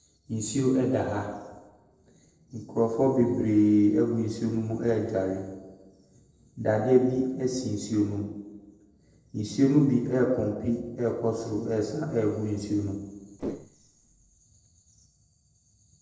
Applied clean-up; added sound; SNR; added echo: neural separator model SepFormer DNS4.